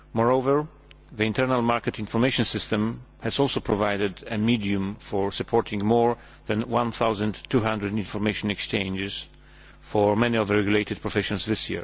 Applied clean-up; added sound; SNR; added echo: none; none; none; none.